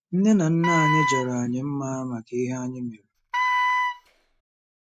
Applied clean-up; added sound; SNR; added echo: none; Wind instrument, woodwind instrument; -1 dB; none.